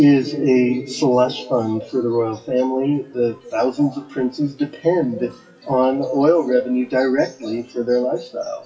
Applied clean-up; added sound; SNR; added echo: classical method WPE with log-MMSE.